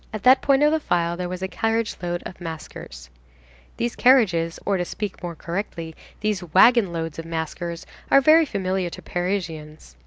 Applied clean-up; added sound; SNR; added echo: none; none; none; none.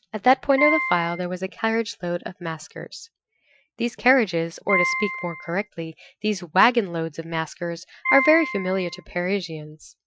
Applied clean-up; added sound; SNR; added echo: classical method Wiener filter.